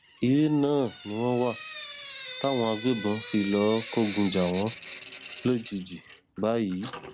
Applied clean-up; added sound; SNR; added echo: none; Drip / Sink (filling or washing); 11 dB; none.